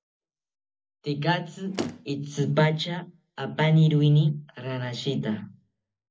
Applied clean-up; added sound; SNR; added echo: none; Motor vehicle (road); 11 dB; reverberation time 0.4 s.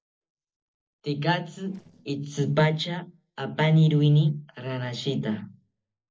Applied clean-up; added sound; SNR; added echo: neural separator model SepFormer DNS4.